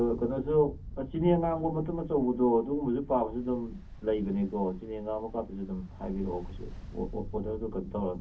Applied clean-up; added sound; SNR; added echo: none; Ocean; 12 dB; reverberation time 0.3 s.